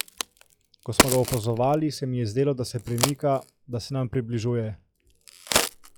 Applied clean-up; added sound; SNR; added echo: classical method log-MMSE.